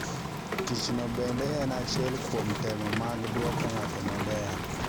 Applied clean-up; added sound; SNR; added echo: none; Rain; 0 dB; none.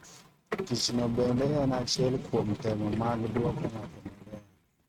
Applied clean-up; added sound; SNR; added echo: neural mask model RNNoise.